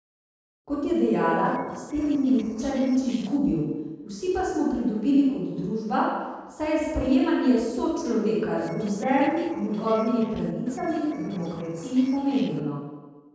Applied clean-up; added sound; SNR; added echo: neural separator model SepFormer DNS4.